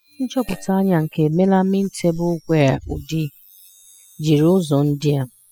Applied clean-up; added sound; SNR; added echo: classical method spectral subtraction.